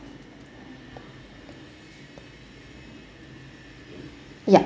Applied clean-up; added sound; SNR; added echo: none; none; none; none.